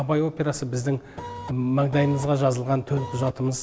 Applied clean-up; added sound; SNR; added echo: none; Printer; 10 dB; none.